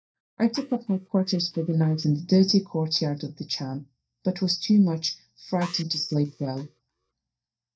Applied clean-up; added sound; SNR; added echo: neural mask model DeepFilterNet 3.